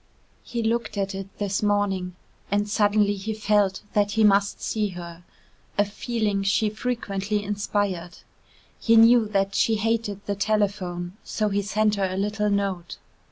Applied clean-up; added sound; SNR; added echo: none; none; none; none.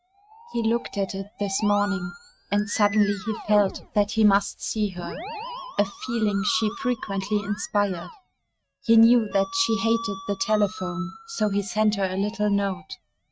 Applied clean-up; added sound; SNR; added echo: neural mask model RNNoise.